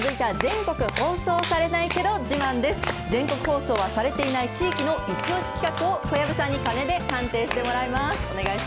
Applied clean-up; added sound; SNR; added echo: none; Walk, footsteps; 16 dB; none.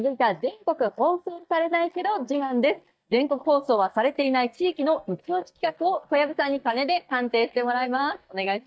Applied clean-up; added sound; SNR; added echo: neural mask model DeepFilterNet 3.